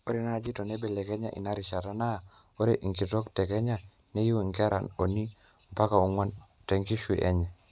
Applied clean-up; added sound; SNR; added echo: none; none; none; none.